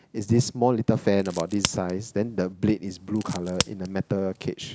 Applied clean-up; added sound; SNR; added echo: none; Crack; 10 dB; none.